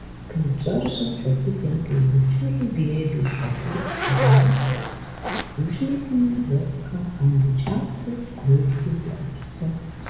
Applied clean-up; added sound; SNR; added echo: none; Zipper (clothing); 10 dB; reverberation time 1.0 s.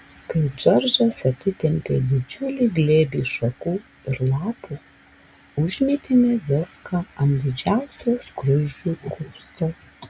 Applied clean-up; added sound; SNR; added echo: none; none; none; none.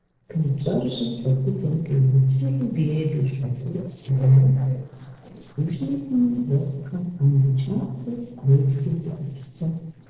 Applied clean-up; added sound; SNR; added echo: neural separator model SepFormer DNS4.